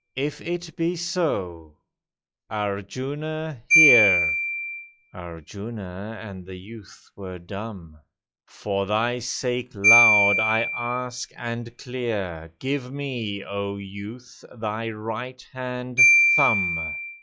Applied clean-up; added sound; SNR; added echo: classical method log-MMSE.